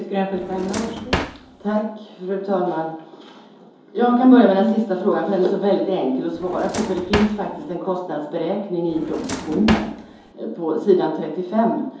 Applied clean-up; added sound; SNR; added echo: none; Drawer open or close; 8 dB; reverberation time 2.8 s.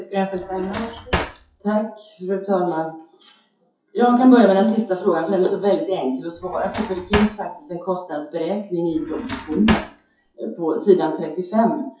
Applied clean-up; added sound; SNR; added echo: classical method WPE with log-MMSE.